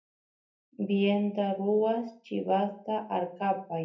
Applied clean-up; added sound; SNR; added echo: none; none; none; reverberation time 0.3 s.